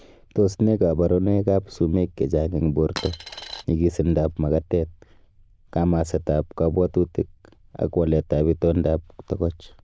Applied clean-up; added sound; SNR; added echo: neural diffusion model UNIVERSE++.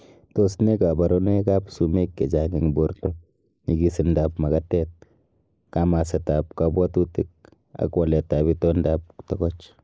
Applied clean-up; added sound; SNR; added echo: neural mask model Resemble Enhance denoiser.